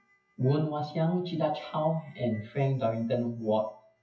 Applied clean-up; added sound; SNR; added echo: classical method WPE with log-MMSE.